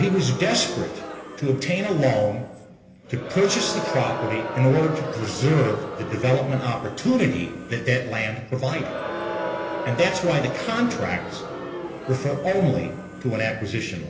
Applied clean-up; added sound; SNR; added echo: none; Crowd; 9 dB; reverberation time 1.4 s.